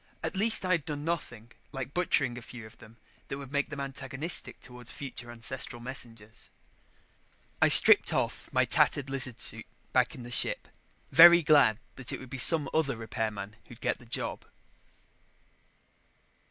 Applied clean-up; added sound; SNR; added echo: none; Rattle (instrument); 16 dB; none.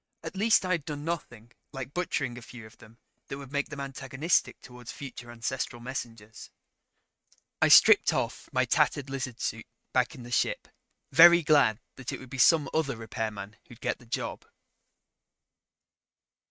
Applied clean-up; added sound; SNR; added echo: neural mask model RNNoise.